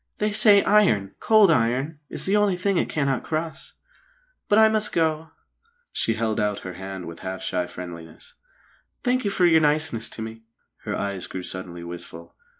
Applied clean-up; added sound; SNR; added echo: neural mask model Resemble Enhance denoiser.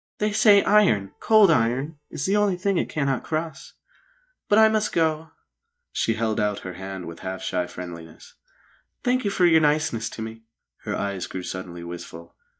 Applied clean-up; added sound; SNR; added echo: neural mask model DeepFilterNet 3.